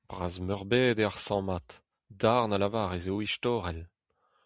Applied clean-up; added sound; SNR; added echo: none; none; none; none.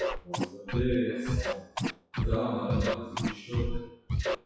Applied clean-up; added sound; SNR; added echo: classical method WPE with log-MMSE.